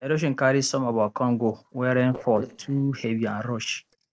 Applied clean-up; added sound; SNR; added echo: neural separator model SepFormer DNS4.